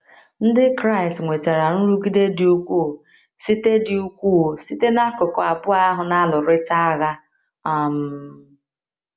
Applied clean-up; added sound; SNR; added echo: none; none; none; none.